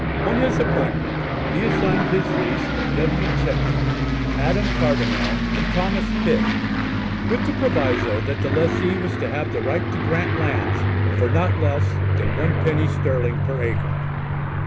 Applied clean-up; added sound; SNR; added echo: none; Aircraft; -5 dB; none.